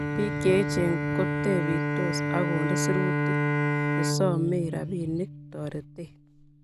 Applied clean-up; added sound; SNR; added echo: none; Bowed string instrument; -1 dB; none.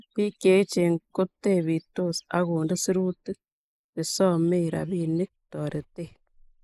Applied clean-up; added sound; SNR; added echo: neural mask model Resemble Enhance denoiser.